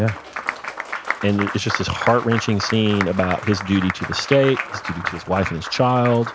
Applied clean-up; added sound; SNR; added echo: none; Applause; 8 dB; none.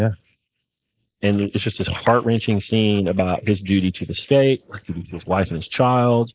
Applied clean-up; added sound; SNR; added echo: neural mask model Resemble Enhance denoiser.